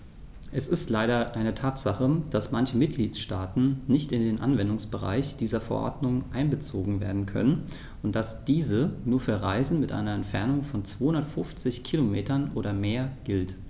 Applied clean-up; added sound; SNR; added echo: none; none; none; none.